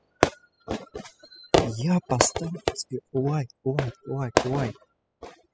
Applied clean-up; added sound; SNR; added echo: classical method spectral subtraction.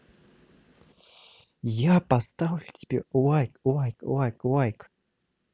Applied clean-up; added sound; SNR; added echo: none; none; none; none.